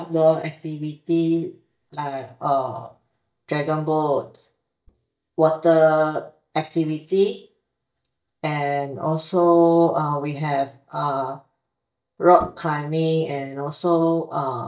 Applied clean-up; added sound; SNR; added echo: neural mask model DeepFilterNet 3.